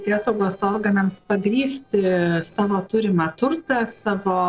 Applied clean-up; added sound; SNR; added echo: neural separator model SepFormer DNS4.